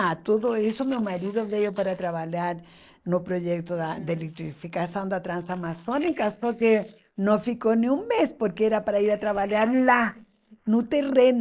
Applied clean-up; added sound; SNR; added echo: neural mask model Resemble Enhance denoiser.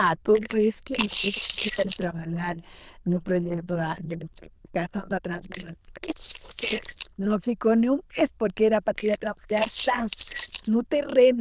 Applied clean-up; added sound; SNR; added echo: neural diffusion model UNIVERSE++.